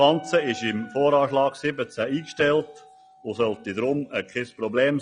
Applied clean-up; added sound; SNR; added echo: classical method log-MMSE.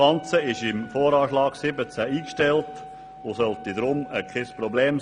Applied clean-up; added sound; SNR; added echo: none; Wind instrument, woodwind instrument; 17 dB; none.